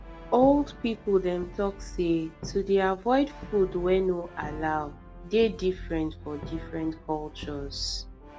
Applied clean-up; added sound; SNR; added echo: none; Brass instrument; 13 dB; none.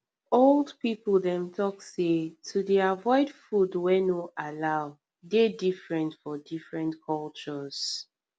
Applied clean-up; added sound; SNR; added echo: none; none; none; none.